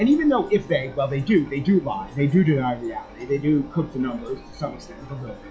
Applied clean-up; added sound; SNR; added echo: classical method log-MMSE.